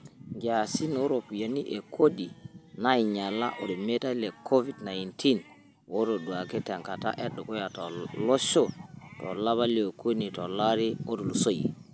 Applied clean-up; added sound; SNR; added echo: none; none; none; none.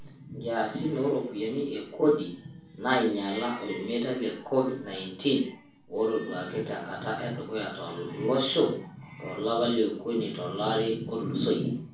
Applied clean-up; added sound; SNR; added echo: none; none; none; reverberation time 0.4 s.